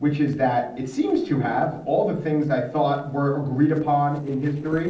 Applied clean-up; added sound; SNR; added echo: neural separator model SepFormer DNS4.